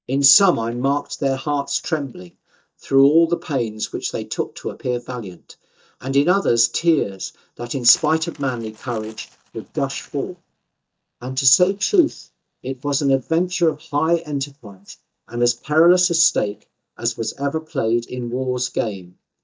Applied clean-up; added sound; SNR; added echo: neural mask model DeepFilterNet 3.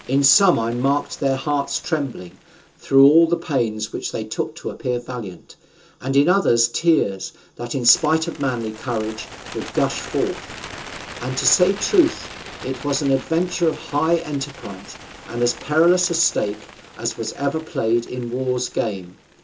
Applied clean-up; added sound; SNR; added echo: none; Bird; 18 dB; reverberation time 0.2 s.